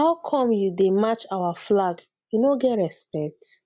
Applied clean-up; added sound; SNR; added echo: none; none; none; none.